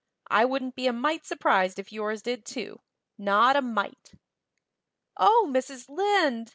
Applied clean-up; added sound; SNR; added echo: none; none; none; none.